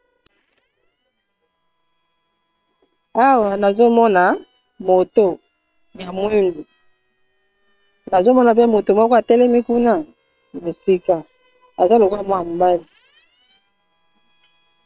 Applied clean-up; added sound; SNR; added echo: neural separator model SepFormer WHAM!.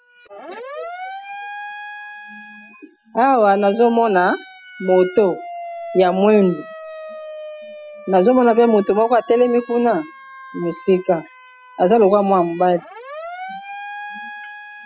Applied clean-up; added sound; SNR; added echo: classical method spectral subtraction.